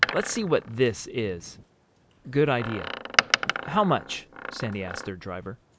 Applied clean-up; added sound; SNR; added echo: none; Door; 3 dB; none.